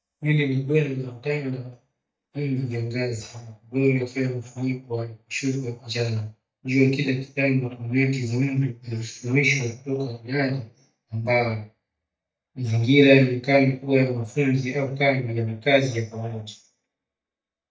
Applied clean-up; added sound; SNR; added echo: neural mask model DeepFilterNet 3.